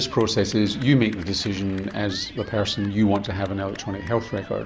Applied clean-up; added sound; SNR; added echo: none; Cheering / Clapping; 20 dB; none.